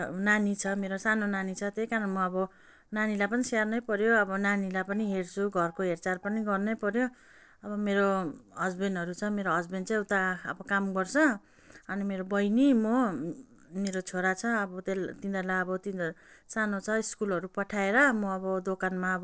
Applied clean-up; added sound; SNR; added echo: neural separator model SepFormer DNS4.